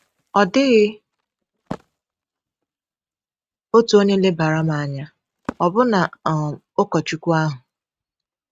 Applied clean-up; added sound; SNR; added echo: neural mask model RNNoise.